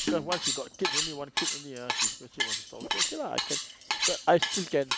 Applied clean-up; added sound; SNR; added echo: none; Cutlery, silverware; -1 dB; none.